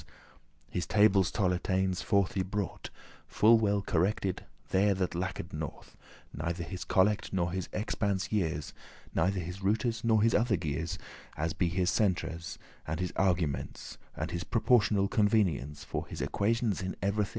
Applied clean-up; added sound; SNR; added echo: none; none; none; none.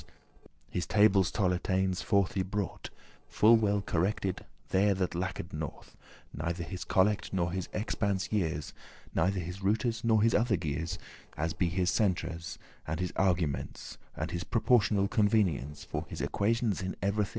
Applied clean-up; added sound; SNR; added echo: neural separator model SepFormer DNS4.